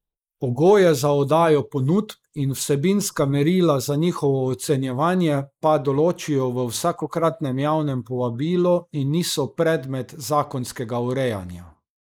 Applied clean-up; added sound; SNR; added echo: neural mask model Resemble Enhance denoiser.